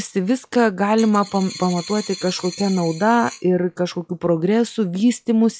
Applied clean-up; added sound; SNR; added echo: classical method log-MMSE.